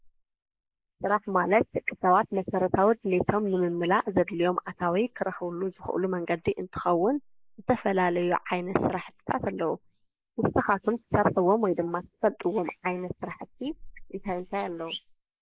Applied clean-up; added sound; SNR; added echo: neural mask model Resemble Enhance denoiser.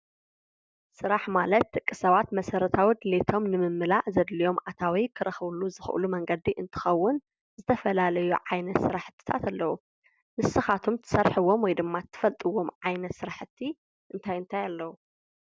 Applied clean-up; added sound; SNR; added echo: none; none; none; none.